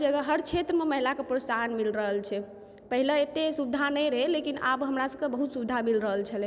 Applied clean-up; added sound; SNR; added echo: none; none; none; none.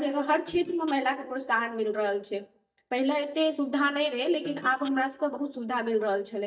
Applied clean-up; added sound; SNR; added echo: neural mask model DeepFilterNet 3.